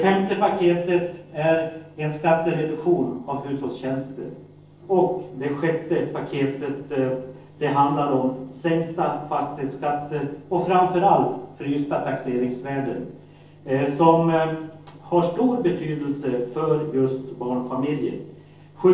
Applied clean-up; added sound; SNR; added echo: neural separator model SepFormer DNS4.